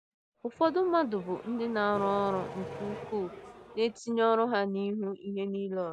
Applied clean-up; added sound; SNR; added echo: none; Accelerating, revving, vroom; 13 dB; none.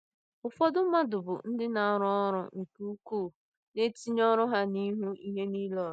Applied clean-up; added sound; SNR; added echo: none; none; none; none.